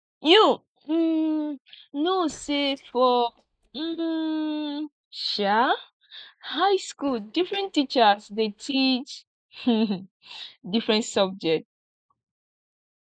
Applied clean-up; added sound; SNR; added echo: neural mask model DeepFilterNet 3.